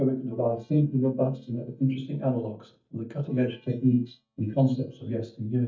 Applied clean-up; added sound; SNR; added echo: neural mask model DeepFilterNet 3.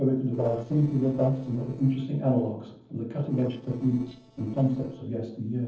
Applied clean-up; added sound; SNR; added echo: neural separator model SepFormer DNS4.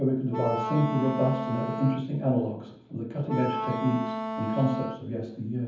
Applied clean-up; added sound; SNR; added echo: none; Wind instrument, woodwind instrument; 5 dB; reverberation time 0.7 s.